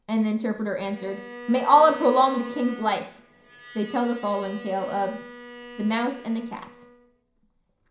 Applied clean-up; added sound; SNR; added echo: none; Bowed string instrument; 16 dB; reverberation time 0.5 s.